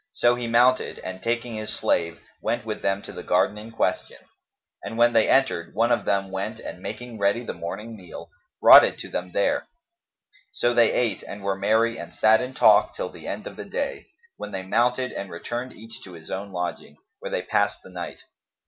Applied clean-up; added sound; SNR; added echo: none; none; none; none.